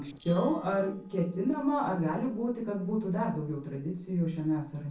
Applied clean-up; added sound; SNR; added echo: neural separator model SepFormer DNS4.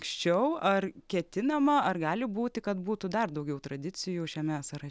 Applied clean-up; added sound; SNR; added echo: none; none; none; none.